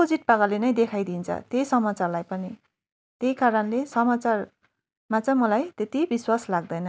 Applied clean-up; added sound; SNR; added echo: none; none; none; none.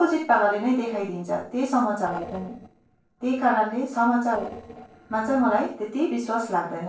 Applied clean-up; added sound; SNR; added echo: neural separator model SepFormer DNS4.